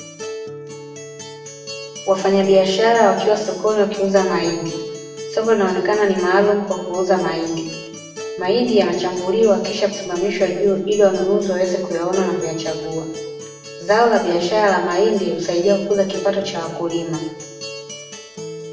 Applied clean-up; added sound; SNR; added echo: none; Acoustic guitar; 13 dB; reverberation time 0.9 s.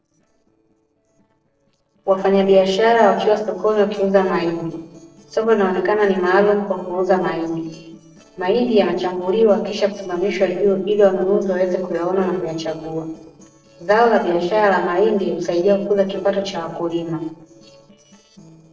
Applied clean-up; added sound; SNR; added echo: neural separator model SepFormer DNS4.